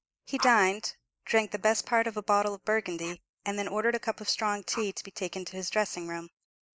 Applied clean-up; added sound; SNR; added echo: neural mask model Resemble Enhance denoiser.